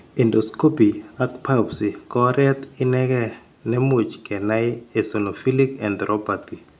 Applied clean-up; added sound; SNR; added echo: none; none; none; none.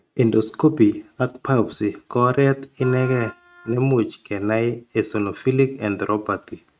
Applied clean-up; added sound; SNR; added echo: neural mask model RNNoise.